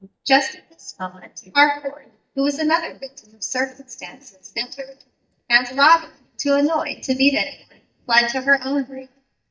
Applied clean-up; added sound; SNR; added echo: neural mask model DeepFilterNet 3.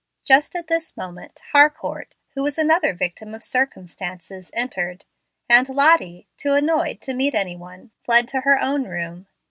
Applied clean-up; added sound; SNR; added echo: none; none; none; none.